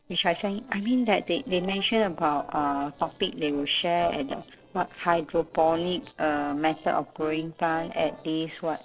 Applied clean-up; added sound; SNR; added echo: neural separator model SepFormer DNS4.